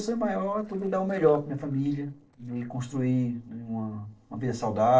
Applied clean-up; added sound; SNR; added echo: neural separator model SepFormer DNS4.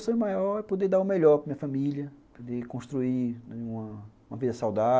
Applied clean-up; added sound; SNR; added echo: none; none; none; none.